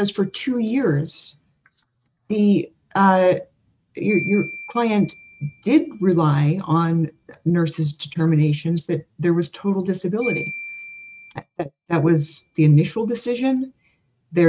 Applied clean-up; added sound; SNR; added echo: neural mask model RNNoise.